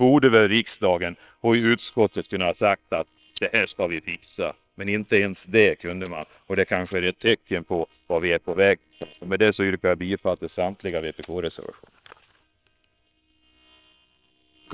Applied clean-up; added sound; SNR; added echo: neural separator model SepFormer WHAM!.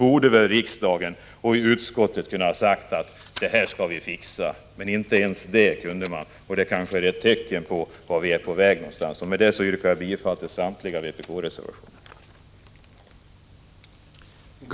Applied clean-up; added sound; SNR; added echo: none; none; none; none.